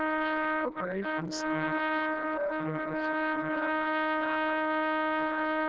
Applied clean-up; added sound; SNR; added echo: neural diffusion model UNIVERSE++.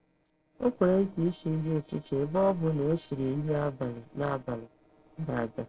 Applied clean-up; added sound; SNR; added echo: neural separator model SepFormer DNS4.